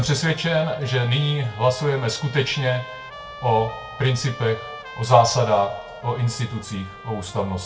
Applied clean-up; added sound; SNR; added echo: none; Trumpet; 17 dB; reverberation time 0.2 s.